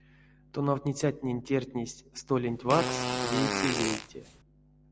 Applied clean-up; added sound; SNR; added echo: none; Fart; 1 dB; none.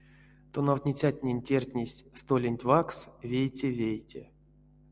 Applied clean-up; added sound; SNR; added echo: none; none; none; none.